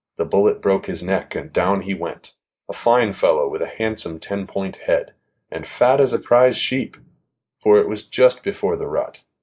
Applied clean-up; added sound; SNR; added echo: neural mask model Resemble Enhance denoiser.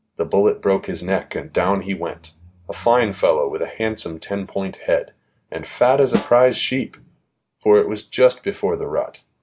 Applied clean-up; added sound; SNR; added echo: none; Snare drum; 10 dB; none.